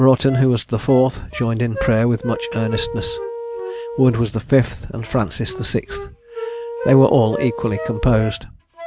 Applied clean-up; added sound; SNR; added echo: none; Wind instrument, woodwind instrument + Wind instrument, woodwind instrument; 11 dB; none.